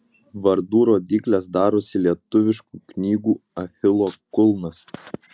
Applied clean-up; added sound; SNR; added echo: none; none; none; none.